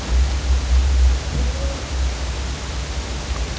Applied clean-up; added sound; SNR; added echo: none; none; none; none.